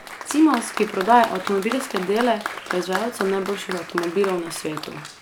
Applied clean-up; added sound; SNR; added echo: none; Applause; 10 dB; none.